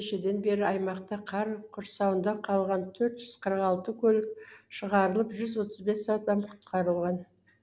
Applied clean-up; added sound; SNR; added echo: none; none; none; none.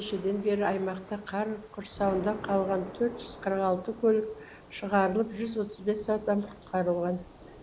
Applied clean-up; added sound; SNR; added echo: none; Thunder / Rain; 16 dB; none.